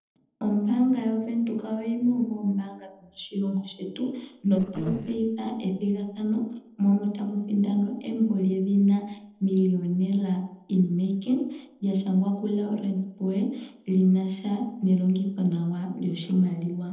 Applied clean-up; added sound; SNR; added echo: neural separator model SepFormer DNS4.